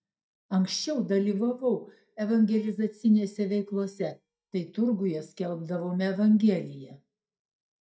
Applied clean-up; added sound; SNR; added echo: neural mask model DeepFilterNet 3.